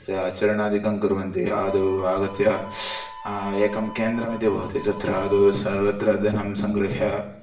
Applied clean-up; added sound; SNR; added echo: none; Harmonica; 18 dB; reverberation time 0.7 s.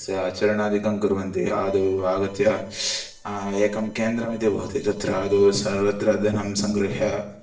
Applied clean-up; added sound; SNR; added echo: neural separator model SepFormer DNS4.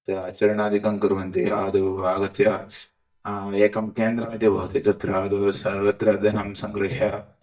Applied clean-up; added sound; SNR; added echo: neural mask model DeepFilterNet 3.